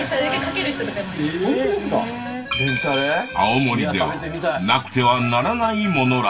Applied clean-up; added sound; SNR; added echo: none; none; none; reverberation time 0.2 s.